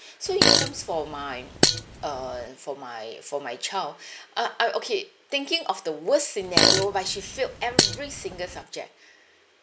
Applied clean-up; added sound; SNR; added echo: none; Fart; -5 dB; none.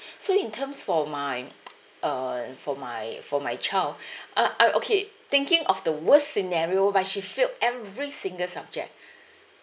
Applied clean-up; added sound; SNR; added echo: none; none; none; none.